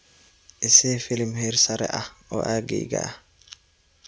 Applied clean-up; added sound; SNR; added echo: none; none; none; none.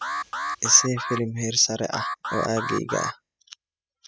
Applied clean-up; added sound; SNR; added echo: classical method spectral subtraction.